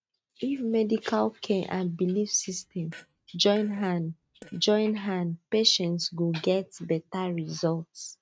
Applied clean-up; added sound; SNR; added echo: neural mask model RNNoise.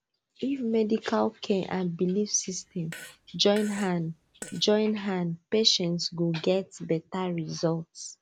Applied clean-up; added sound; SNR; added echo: none; Fart; 18 dB; none.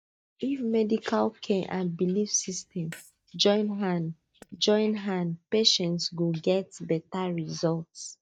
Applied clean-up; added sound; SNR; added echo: neural mask model DeepFilterNet 3.